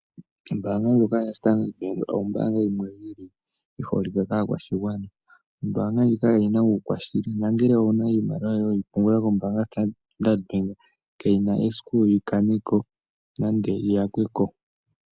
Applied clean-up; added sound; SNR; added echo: none; none; none; none.